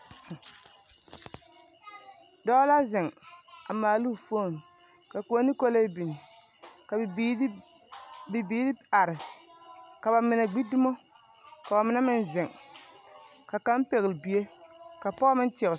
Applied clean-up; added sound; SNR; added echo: none; none; none; none.